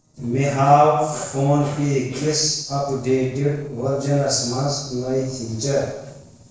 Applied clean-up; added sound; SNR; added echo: neural separator model SepFormer DNS4.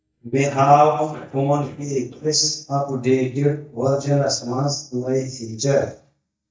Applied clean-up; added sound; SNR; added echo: neural mask model DeepFilterNet 3.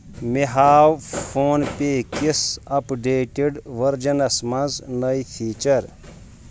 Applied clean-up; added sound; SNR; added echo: none; none; none; none.